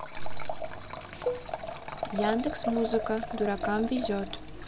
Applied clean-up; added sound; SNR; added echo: none; Liquid + Cowbell; 6 dB; none.